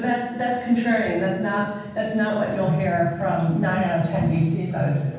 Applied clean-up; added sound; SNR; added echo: none; none; none; reverberation time 1.2 s.